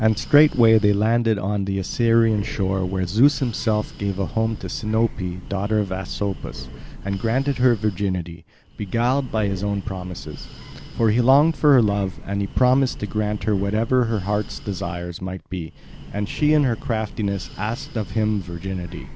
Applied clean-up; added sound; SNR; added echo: none; Breathing; 14 dB; none.